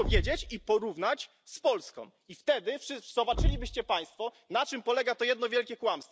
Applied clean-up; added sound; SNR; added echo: none; Thump, thud; 5 dB; none.